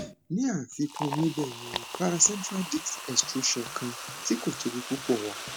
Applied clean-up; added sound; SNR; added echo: none; Liquid; 9 dB; none.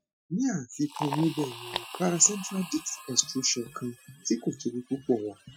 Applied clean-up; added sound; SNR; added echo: classical method Wiener filter.